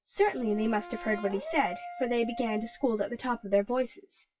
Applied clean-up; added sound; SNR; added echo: classical method WPE with log-MMSE.